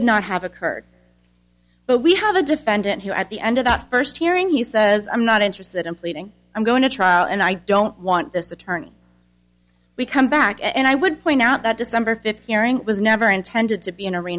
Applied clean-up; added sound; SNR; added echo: none; none; none; none.